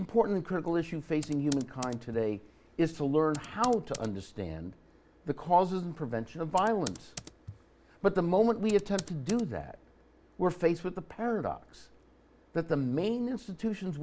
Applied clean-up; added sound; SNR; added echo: none; Computer keyboard; 17 dB; none.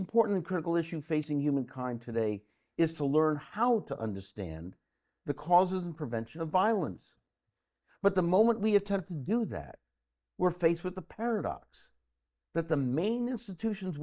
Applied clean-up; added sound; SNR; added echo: neural mask model DeepFilterNet 3.